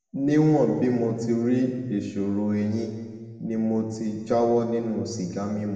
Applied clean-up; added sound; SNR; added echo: none; none; none; reverberation time 1.4 s.